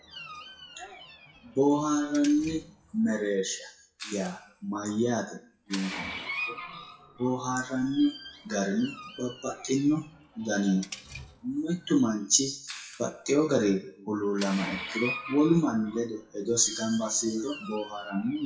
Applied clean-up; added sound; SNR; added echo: classical method WPE with log-MMSE.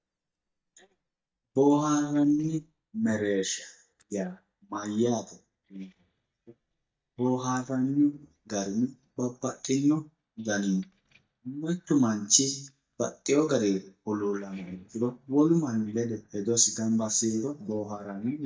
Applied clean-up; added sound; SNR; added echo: neural mask model DeepFilterNet 3.